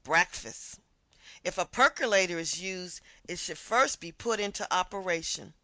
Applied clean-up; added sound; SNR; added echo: none; none; none; none.